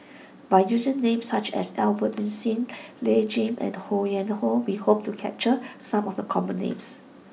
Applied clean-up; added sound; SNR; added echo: none; none; none; none.